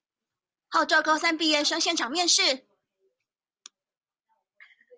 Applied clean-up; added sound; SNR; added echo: none; none; none; none.